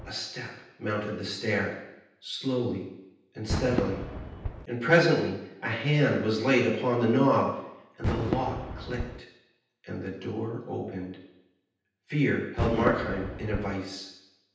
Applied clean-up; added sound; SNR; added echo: none; Fireworks; 9 dB; reverberation time 0.9 s.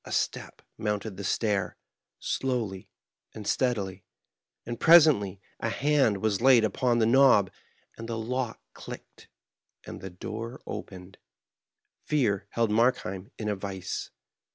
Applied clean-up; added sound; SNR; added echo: none; none; none; none.